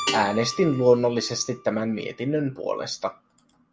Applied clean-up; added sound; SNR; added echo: none; Keyboard (musical) + Guitar; 12 dB; none.